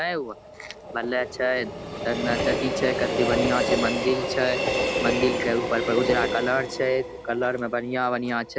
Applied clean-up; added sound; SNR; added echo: none; Train; 2 dB; none.